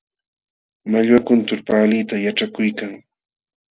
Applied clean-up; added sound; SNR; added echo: none; none; none; none.